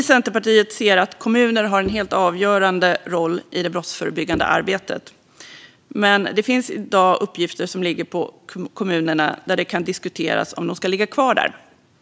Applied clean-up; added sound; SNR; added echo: none; Bowed string instrument; 18 dB; none.